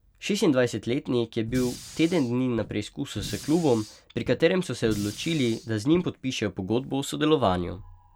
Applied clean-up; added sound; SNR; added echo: none; Fire; 16 dB; none.